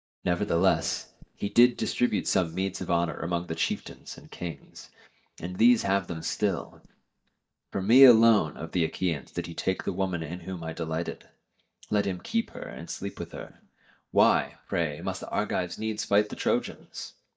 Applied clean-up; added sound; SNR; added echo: neural mask model DeepFilterNet 3.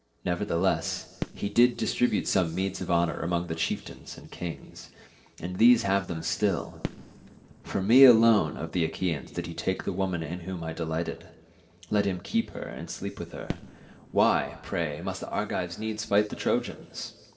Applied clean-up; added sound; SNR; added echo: neural separator model SepFormer DNS4.